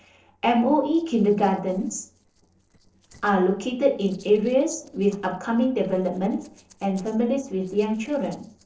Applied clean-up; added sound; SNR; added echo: neural separator model SepFormer DNS4.